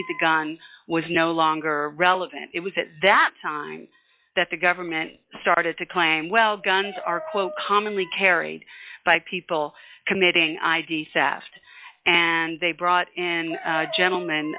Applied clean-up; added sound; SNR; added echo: classical method log-MMSE.